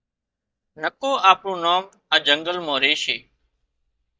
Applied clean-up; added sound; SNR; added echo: neural mask model DeepFilterNet 3.